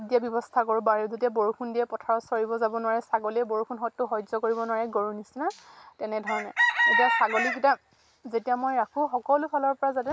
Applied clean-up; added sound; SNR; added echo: none; none; none; none.